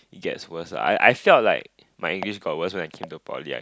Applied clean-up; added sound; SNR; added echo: none; none; none; none.